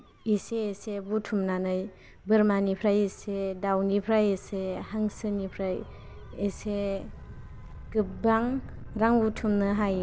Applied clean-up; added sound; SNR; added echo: none; Gull, seagull / Waves, surf / Siren; 16 dB; none.